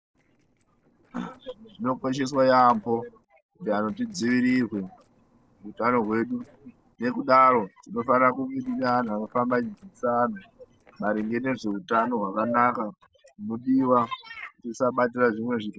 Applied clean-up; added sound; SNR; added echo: neural separator model SepFormer DNS4.